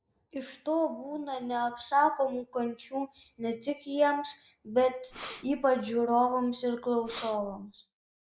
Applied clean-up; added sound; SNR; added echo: neural mask model Resemble Enhance denoiser.